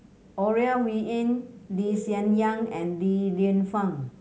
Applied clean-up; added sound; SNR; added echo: none; Telephone; 11 dB; none.